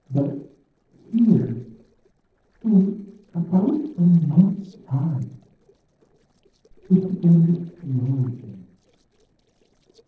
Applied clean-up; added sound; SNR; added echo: neural separator model SepFormer DNS4.